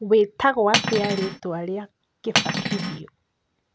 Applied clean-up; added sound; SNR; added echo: none; Cutlery, silverware; 0 dB; none.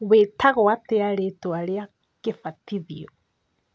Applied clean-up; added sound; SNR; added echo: none; none; none; none.